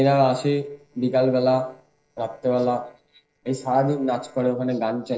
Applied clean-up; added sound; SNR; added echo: neural separator model SepFormer DNS4.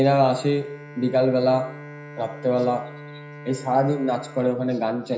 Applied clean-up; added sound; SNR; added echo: none; Bowed string instrument; 17 dB; reverberation time 0.5 s.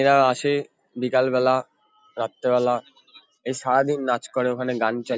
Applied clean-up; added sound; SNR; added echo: none; none; none; none.